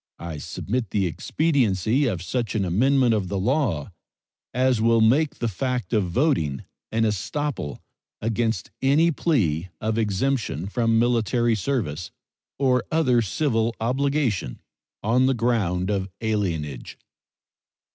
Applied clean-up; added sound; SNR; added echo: none; none; none; none.